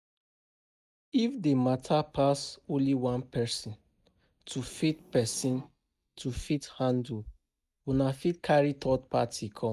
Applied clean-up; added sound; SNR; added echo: neural mask model DeepFilterNet 3.